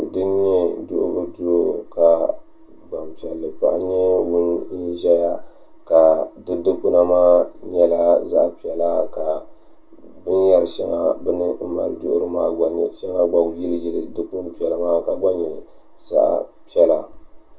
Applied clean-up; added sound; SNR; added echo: none; none; none; reverberation time 0.1 s.